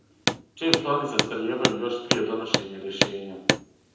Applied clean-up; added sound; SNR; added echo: none; Hammer; -2 dB; reverberation time 0.9 s.